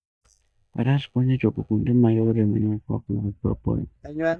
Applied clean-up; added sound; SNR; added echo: neural mask model DeepFilterNet 3.